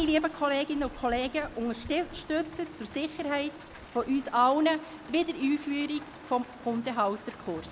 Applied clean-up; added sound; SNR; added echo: none; Rain; 17 dB; none.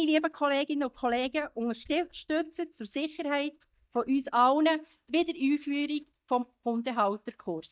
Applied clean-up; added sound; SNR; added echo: neural mask model DeepFilterNet 3.